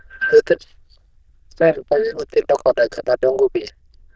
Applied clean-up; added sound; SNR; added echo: neural diffusion model UNIVERSE++.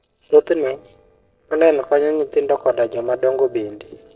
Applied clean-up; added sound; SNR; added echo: neural separator model SepFormer DNS4.